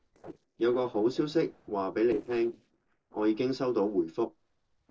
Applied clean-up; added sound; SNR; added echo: neural separator model SepFormer DNS4.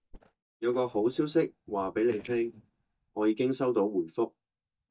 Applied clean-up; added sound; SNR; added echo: neural mask model DeepFilterNet 3.